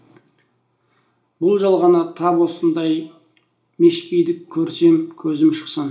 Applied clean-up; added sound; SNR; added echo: none; none; none; reverberation time 0.4 s.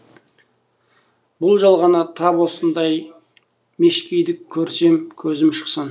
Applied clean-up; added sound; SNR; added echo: none; none; none; none.